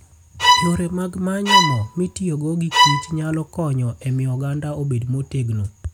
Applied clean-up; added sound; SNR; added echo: none; Bowed string instrument; -3 dB; none.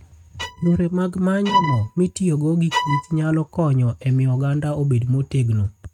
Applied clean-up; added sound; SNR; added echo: neural mask model RNNoise.